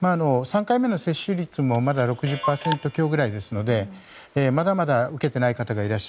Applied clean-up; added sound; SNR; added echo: none; Clock; 12 dB; none.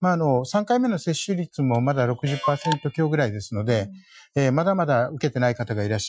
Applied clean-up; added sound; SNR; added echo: classical method Wiener filter.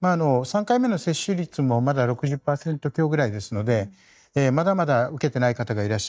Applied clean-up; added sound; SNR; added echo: neural mask model DeepFilterNet 3.